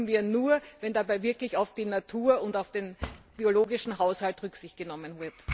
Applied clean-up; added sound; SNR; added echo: none; Cutlery, silverware / Drawer open or close; 15 dB; none.